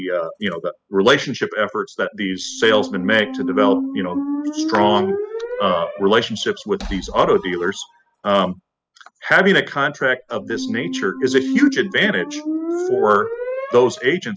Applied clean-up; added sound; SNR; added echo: classical method spectral subtraction.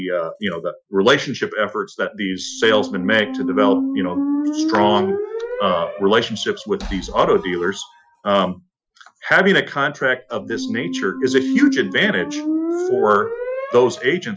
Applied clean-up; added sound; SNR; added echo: classical method Wiener filter.